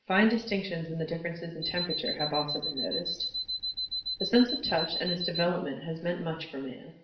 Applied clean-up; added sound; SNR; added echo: none; Alarm; 3 dB; reverberation time 0.7 s.